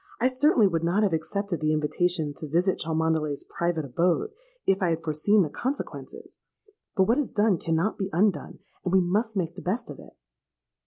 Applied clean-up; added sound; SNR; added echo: none; none; none; none.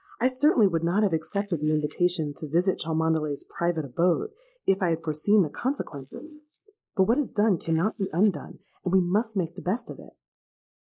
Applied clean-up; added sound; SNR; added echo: neural mask model Resemble Enhance denoiser.